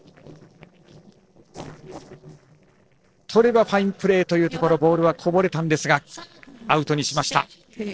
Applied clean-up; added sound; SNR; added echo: neural separator model SepFormer DNS4.